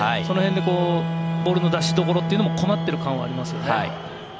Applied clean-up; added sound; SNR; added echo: none; Bowed string instrument; 1 dB; none.